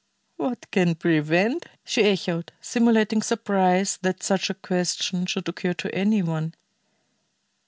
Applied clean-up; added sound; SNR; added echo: none; none; none; none.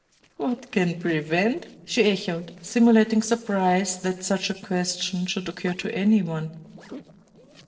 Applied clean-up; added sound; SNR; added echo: neural separator model SepFormer DNS4.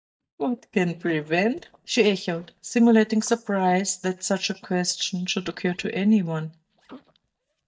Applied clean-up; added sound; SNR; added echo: neural mask model DeepFilterNet 3.